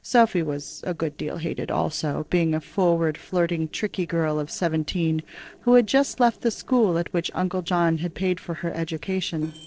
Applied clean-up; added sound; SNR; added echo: neural separator model SepFormer DNS4.